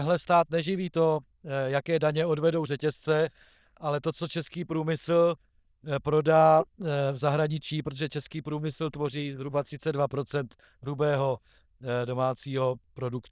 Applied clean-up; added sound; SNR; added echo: neural diffusion model UNIVERSE++.